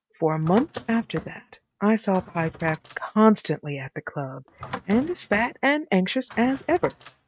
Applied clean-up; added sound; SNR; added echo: neural mask model RNNoise.